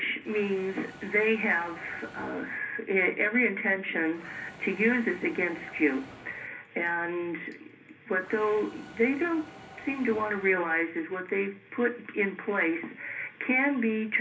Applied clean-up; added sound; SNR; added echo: none; Mechanisms; 19 dB; reverberation time 0.3 s.